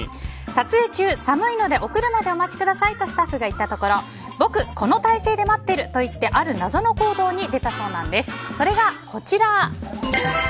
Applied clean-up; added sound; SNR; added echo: none; none; none; none.